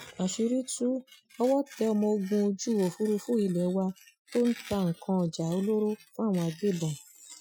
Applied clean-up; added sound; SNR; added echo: classical method Wiener filter.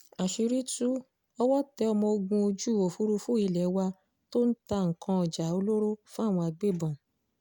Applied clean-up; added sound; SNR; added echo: none; none; none; none.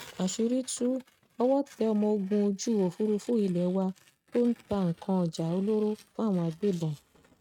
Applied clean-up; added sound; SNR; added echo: neural mask model RNNoise.